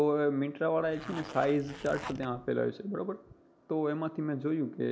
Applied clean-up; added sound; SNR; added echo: none; Zipper (clothing); 14 dB; none.